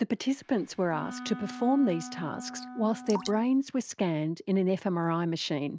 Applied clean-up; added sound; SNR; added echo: none; Wind instrument, woodwind instrument + Drip; 14 dB; none.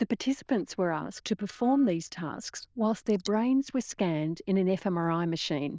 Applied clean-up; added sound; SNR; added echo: neural diffusion model UNIVERSE++.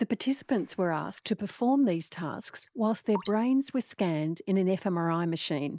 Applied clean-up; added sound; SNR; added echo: neural mask model Resemble Enhance denoiser.